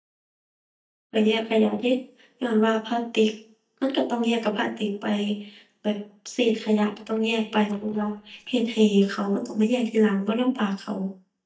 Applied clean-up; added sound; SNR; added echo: neural mask model DeepFilterNet 3.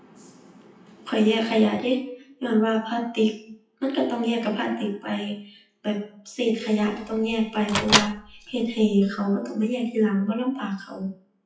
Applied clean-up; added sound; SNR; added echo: classical method WPE with log-MMSE.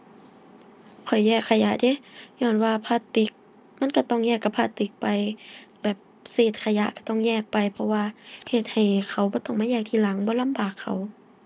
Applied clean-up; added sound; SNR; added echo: none; none; none; none.